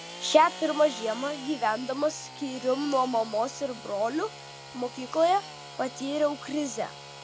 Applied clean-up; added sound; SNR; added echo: none; Sawing / Engine; 14 dB; none.